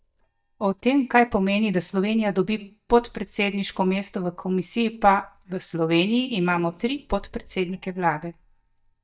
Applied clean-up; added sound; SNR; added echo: neural mask model DeepFilterNet 3.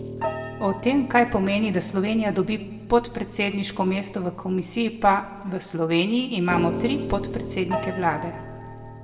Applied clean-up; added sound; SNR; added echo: none; Piano; 10 dB; reverberation time 1.3 s.